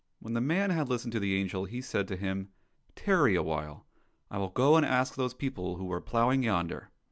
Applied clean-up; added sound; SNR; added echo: none; none; none; none.